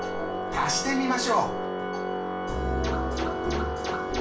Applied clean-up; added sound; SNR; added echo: none; Organ; 2 dB; reverberation time 0.3 s.